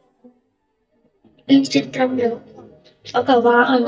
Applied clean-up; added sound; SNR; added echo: neural mask model DeepFilterNet 3.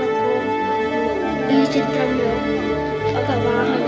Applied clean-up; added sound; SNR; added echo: none; Musical instrument; -4 dB; reverberation time 2.3 s.